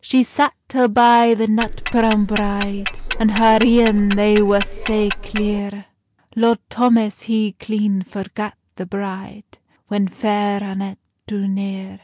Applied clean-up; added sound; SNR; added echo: none; Tick-tock; 7 dB; none.